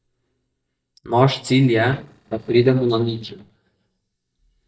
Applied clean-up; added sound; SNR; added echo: neural mask model DeepFilterNet 3.